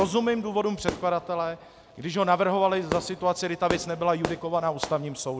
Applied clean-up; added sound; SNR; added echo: none; Fireworks; 11 dB; none.